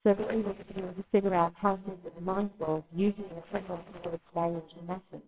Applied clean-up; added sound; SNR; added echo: neural separator model SepFormer WHAMR!.